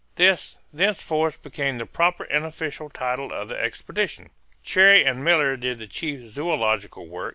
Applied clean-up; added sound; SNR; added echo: none; none; none; none.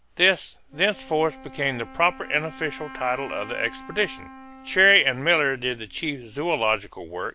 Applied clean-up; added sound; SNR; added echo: none; Wind instrument, woodwind instrument; 20 dB; none.